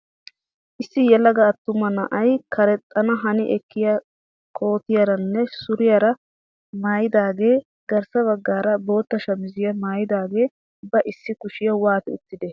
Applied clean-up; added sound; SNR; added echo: none; none; none; none.